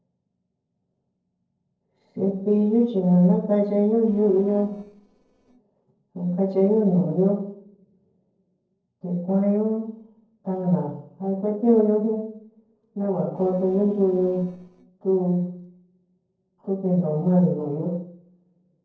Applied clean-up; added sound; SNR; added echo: neural separator model SepFormer DNS4.